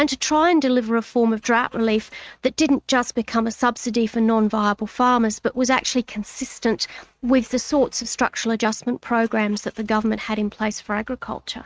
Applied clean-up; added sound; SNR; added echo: neural mask model RNNoise.